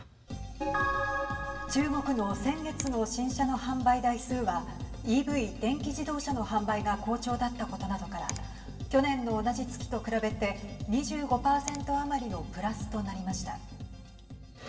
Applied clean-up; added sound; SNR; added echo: none; Finger snapping; 16 dB; reverberation time 1.9 s.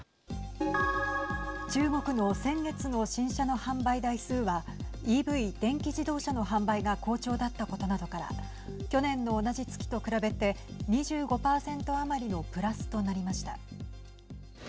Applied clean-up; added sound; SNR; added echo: none; none; none; none.